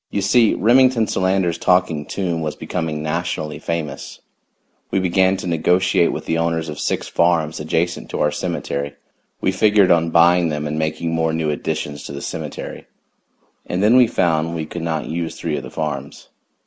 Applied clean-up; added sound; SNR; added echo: none; none; none; none.